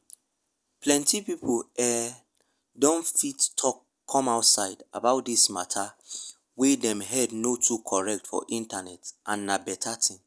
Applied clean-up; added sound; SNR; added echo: none; none; none; none.